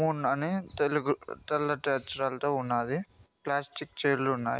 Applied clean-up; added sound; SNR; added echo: none; none; none; none.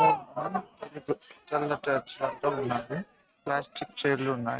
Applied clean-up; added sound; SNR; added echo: neural mask model RNNoise.